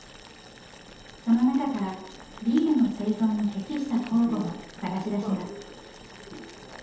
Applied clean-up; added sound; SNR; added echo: none; Boiling; 19 dB; reverberation time 0.8 s.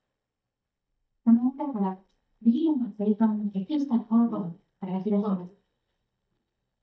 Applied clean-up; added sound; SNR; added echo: neural mask model DeepFilterNet 3.